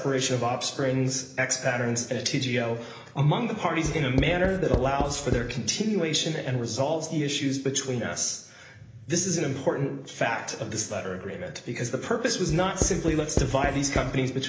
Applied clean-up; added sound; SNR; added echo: none; Writing; 4 dB; reverberation time 0.8 s.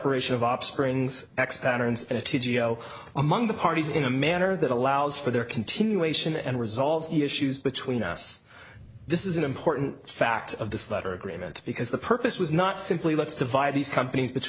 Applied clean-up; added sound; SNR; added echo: none; none; none; none.